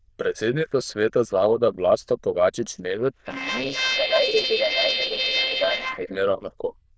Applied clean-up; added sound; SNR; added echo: neural diffusion model UNIVERSE++.